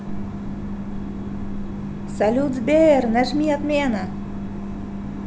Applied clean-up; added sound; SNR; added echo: none; none; none; none.